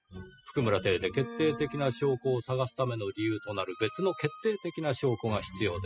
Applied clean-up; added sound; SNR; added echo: classical method spectral subtraction.